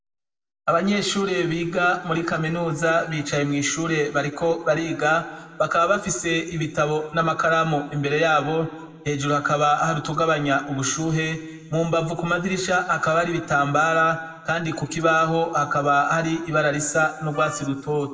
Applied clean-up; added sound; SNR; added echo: none; Wind instrument, woodwind instrument; 16 dB; reverberation time 1.4 s.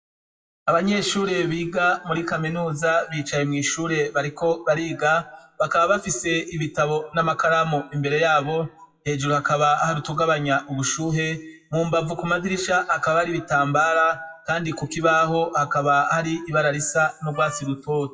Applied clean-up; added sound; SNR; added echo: classical method WPE with log-MMSE.